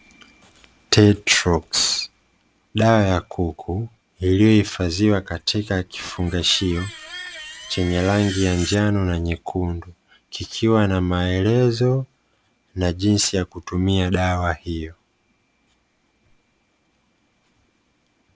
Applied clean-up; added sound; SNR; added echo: none; Screech; 15 dB; none.